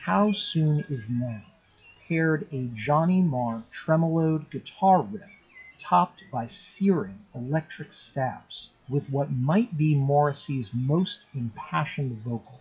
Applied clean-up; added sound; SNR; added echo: classical method WPE with log-MMSE.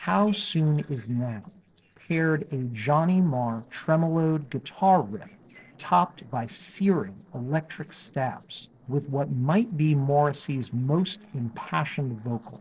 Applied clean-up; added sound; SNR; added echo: neural separator model SepFormer DNS4.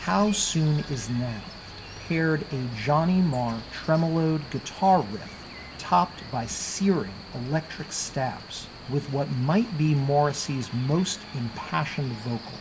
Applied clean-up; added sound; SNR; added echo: none; Cricket; 16 dB; reverberation time 0.3 s.